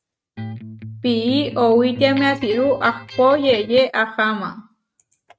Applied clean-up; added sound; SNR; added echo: neural mask model RNNoise.